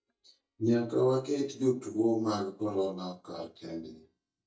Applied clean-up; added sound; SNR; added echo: neural mask model DeepFilterNet 3.